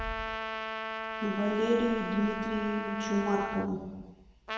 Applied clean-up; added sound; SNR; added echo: none; Trumpet; 5 dB; reverberation time 1.2 s.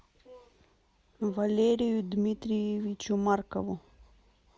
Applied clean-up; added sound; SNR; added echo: none; none; none; none.